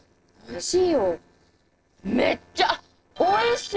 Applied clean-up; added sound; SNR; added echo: neural separator model SepFormer DNS4.